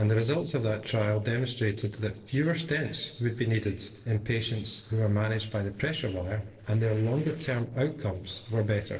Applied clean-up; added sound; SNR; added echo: neural separator model SepFormer DNS4.